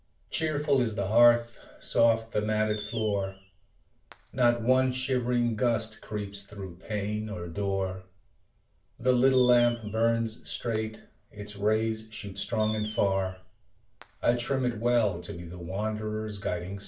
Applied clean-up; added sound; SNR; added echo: none; Fireworks; 18 dB; reverberation time 0.3 s.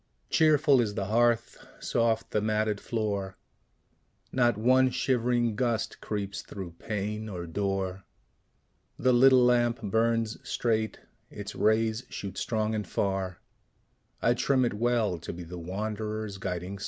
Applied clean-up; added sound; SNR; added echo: none; none; none; none.